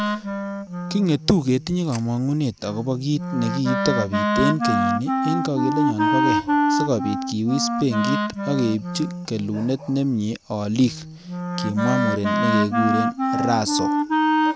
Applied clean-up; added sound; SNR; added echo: none; Wind instrument, woodwind instrument; 0 dB; none.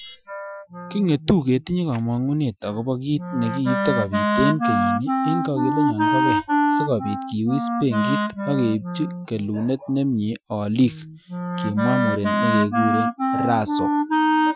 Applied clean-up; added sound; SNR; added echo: classical method Wiener filter.